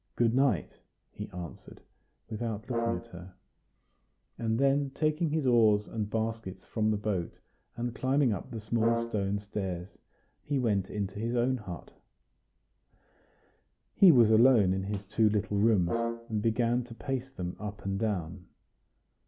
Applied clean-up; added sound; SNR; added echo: none; Brass instrument; 6 dB; none.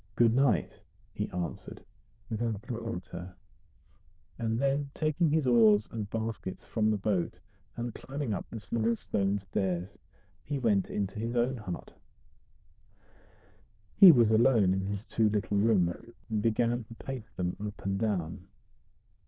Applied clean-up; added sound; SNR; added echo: neural diffusion model UNIVERSE++.